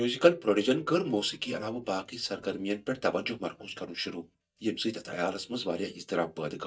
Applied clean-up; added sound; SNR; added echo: neural mask model DeepFilterNet 3.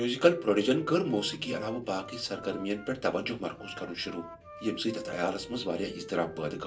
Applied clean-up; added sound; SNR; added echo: none; Wind instrument, woodwind instrument; 16 dB; reverberation time 0.2 s.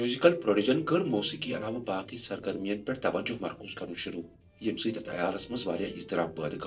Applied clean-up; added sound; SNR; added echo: neural separator model SepFormer DNS4.